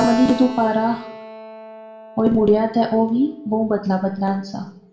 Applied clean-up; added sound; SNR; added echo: none; Keyboard (musical); 13 dB; reverberation time 0.5 s.